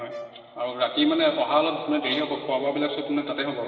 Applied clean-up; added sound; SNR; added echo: none; Brass instrument; 20 dB; reverberation time 2.7 s.